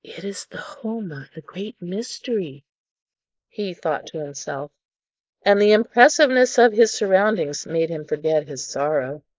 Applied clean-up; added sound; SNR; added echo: neural mask model Resemble Enhance denoiser.